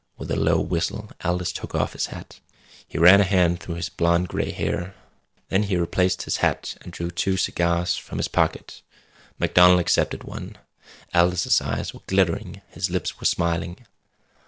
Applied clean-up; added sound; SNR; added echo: none; none; none; none.